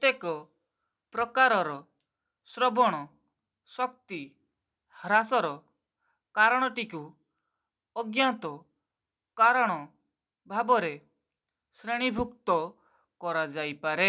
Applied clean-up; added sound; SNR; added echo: none; none; none; none.